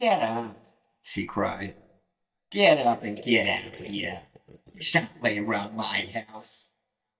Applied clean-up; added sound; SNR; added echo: neural mask model DeepFilterNet 3.